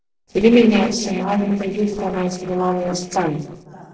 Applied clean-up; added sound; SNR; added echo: neural separator model SepFormer DNS4.